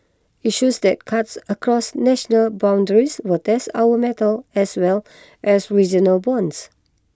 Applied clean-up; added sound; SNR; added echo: none; none; none; none.